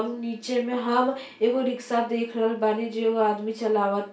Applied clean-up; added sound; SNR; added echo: none; none; none; reverberation time 0.3 s.